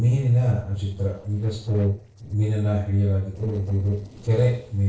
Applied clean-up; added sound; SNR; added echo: neural separator model SepFormer DNS4.